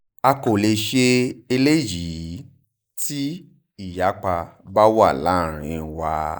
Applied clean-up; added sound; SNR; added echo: neural mask model Resemble Enhance denoiser.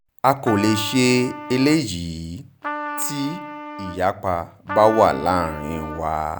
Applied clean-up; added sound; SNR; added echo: none; Trumpet; 11 dB; none.